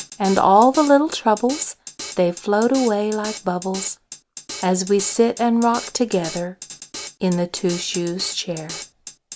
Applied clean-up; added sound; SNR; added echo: none; Drum kit; 15 dB; none.